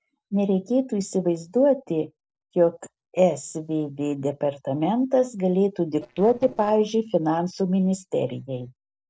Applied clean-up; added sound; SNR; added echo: neural separator model SepFormer DNS4.